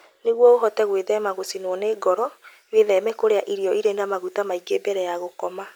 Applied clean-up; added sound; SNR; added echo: none; none; none; none.